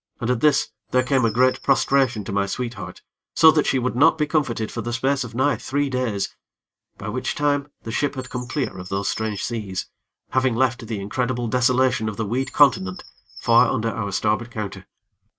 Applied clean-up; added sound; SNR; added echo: neural mask model RNNoise.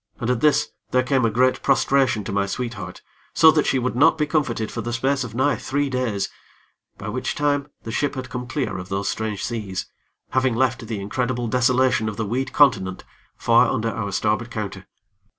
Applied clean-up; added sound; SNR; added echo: none; none; none; none.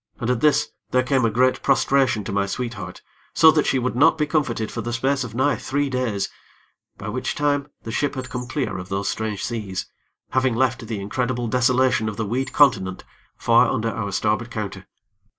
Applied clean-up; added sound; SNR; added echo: neural mask model Resemble Enhance denoiser.